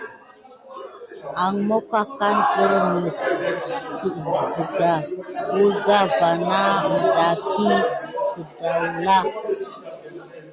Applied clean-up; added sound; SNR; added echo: none; none; none; none.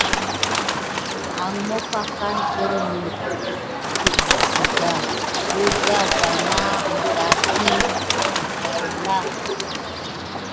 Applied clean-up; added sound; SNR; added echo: none; Bird; -3 dB; none.